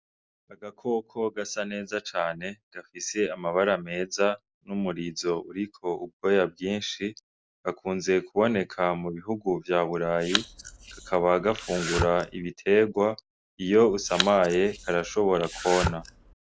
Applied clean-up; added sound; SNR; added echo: none; Domestic sounds, home sounds; 7 dB; none.